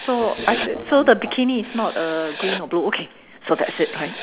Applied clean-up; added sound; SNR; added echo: none; Writing; 12 dB; none.